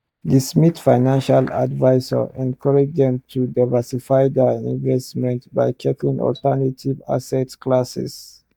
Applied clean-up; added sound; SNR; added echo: neural mask model DeepFilterNet 3.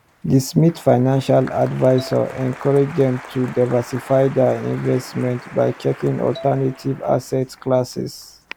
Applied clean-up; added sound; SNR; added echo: none; Marimba, xylophone + Applause; 19 dB; none.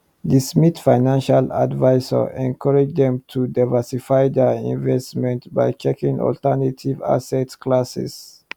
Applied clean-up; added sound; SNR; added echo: none; none; none; none.